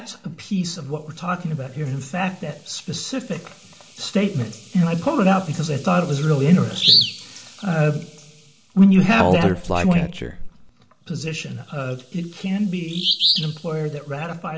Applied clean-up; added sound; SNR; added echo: none; Bird vocalization, bird call, bird song; 5 dB; reverberation time 0.4 s.